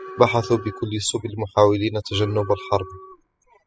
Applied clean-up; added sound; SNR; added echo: classical method spectral subtraction.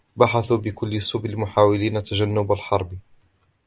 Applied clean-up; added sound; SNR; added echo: none; none; none; none.